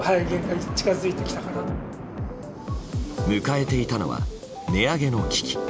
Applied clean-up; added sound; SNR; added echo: none; Thunder; 11 dB; none.